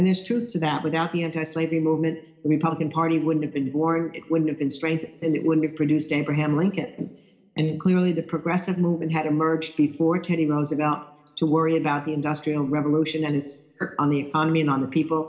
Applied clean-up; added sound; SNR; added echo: none; none; none; reverberation time 0.9 s.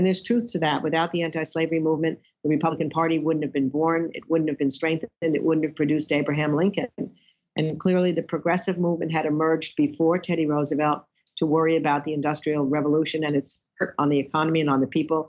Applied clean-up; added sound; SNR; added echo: none; none; none; none.